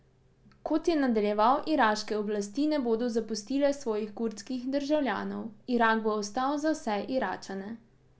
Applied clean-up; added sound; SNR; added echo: none; none; none; none.